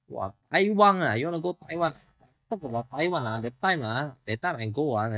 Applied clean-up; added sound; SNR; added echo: neural mask model DeepFilterNet 3.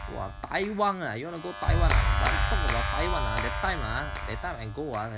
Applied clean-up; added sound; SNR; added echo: none; Clapping; -4 dB; none.